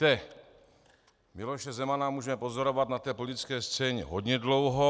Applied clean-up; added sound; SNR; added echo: none; none; none; none.